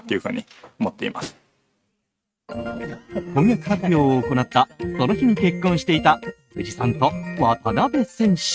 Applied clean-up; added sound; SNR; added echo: neural mask model RNNoise.